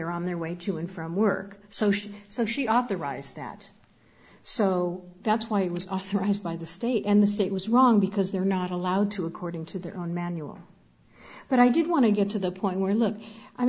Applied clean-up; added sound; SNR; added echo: none; none; none; none.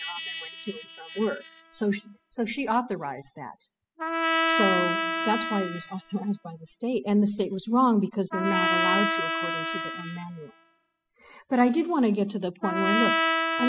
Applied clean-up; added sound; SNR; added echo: classical method spectral subtraction.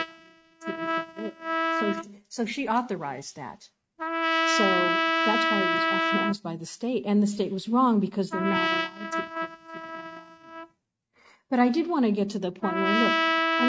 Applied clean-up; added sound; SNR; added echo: neural mask model RNNoise.